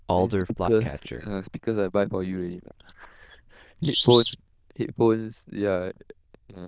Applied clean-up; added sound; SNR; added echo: neural diffusion model UNIVERSE++.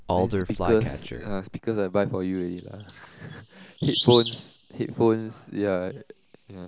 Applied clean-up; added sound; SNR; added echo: none; Bird vocalization, bird call, bird song; 5 dB; none.